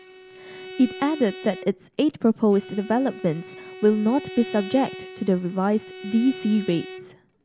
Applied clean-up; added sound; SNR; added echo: none; Bowed string instrument; 15 dB; none.